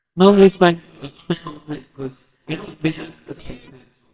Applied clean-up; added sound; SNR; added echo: neural separator model SepFormer WHAMR!.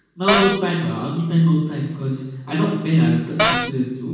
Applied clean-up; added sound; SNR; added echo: none; Cupboard open or close; -1 dB; reverberation time 1.2 s.